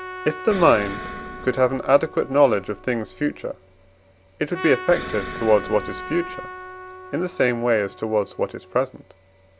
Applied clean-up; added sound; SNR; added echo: none; Trumpet + Explosion; 13 dB; none.